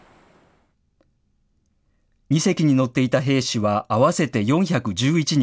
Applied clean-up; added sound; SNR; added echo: none; none; none; none.